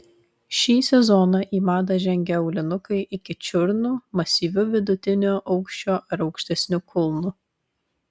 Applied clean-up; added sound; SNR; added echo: none; none; none; none.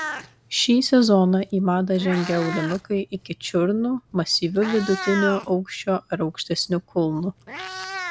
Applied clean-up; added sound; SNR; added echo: none; Meow; 13 dB; none.